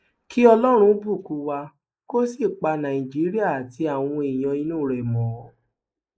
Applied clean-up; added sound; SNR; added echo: neural mask model Resemble Enhance denoiser.